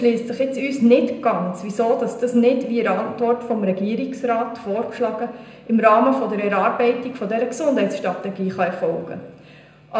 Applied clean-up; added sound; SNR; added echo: none; none; none; reverberation time 0.8 s.